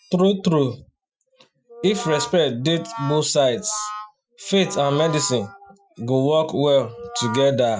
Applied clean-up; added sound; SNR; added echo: classical method Wiener filter.